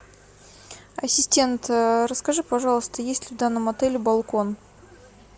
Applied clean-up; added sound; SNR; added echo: none; none; none; none.